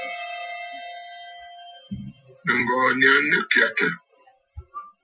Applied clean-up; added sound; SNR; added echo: classical method Wiener filter.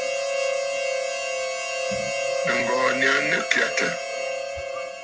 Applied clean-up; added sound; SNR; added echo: none; Harmonica; -1 dB; none.